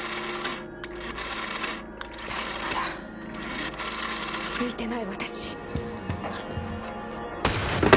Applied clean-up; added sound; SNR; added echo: none; Telephone; -1 dB; none.